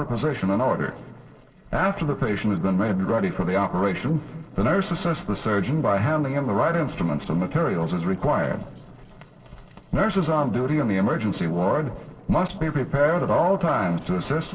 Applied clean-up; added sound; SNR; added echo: neural separator model SepFormer DNS4.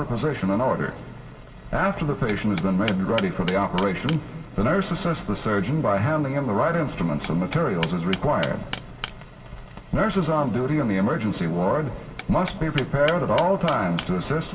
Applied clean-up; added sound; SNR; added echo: none; Hammer; 16 dB; reverberation time 2.1 s.